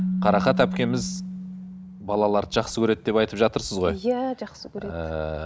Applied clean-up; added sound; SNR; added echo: none; Keyboard (musical); 8 dB; none.